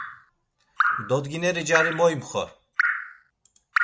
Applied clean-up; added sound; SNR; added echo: none; Drip; 1 dB; none.